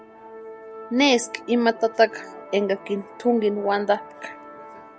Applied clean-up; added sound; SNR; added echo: none; Musical instrument; 17 dB; none.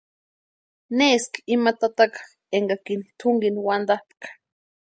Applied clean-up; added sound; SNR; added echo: none; none; none; none.